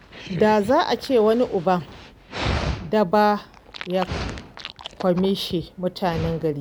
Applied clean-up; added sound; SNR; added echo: none; Dog; 10 dB; none.